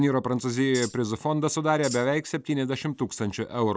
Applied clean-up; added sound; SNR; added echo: none; Tambourine; 13 dB; none.